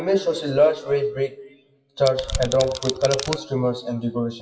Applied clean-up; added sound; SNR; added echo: classical method WPE with log-MMSE.